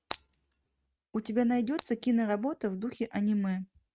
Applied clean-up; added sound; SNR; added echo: neural mask model RNNoise.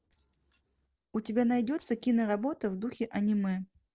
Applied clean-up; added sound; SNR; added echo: neural separator model SepFormer DNS4.